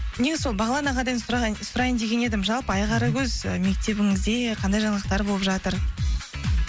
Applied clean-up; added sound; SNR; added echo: none; none; none; none.